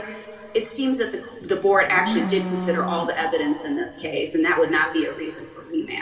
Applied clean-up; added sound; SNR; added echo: none; Livestock, farm animals, working animals; 10 dB; reverberation time 2.3 s.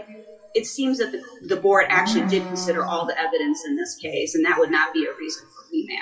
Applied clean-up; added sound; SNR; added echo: classical method WPE with log-MMSE.